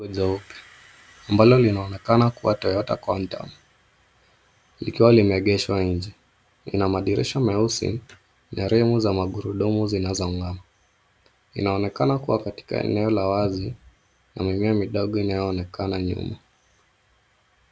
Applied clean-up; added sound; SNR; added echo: none; none; none; none.